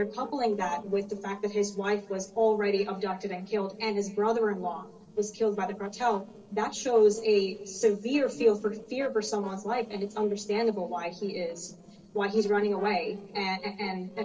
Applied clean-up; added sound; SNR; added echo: neural separator model SepFormer DNS4.